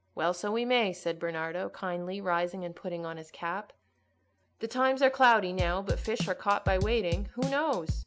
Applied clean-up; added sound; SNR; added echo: none; Drum / Drum kit; 4 dB; none.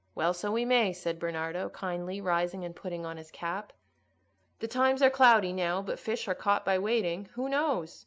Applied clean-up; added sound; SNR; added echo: none; none; none; none.